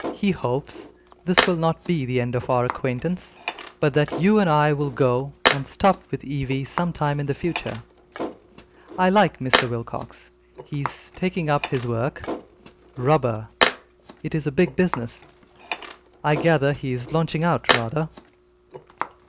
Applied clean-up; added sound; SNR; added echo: none; Tools; 7 dB; none.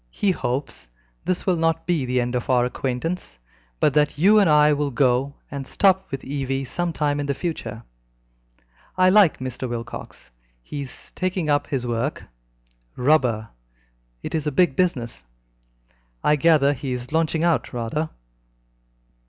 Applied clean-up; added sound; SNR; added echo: none; none; none; none.